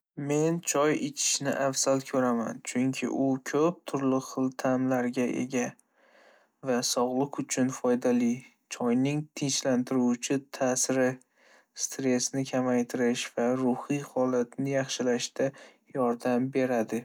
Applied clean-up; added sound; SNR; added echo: none; none; none; none.